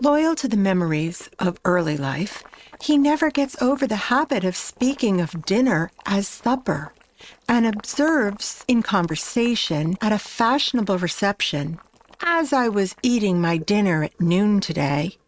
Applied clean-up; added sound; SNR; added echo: neural mask model RNNoise.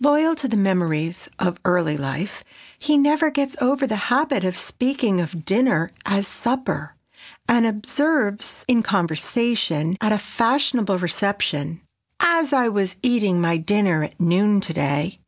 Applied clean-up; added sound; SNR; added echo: none; none; none; none.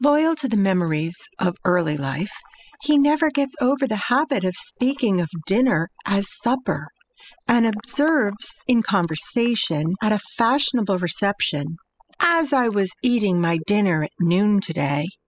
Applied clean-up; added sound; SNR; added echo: classical method spectral subtraction.